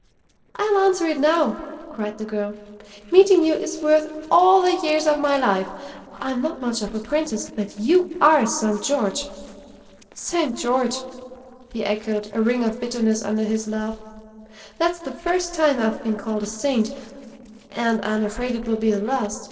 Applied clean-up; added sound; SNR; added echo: neural separator model SepFormer DNS4.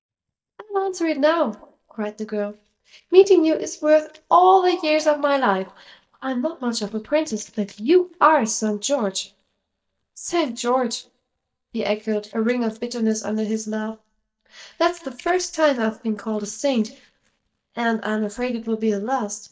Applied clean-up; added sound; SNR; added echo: neural mask model DeepFilterNet 3.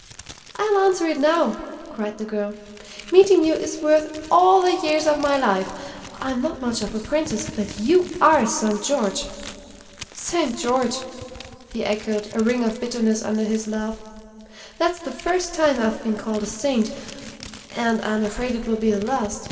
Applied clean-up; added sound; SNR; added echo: none; Crumpling, crinkling; 20 dB; reverberation time 2.3 s.